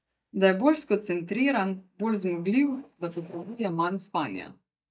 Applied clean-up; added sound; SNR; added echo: neural mask model DeepFilterNet 3.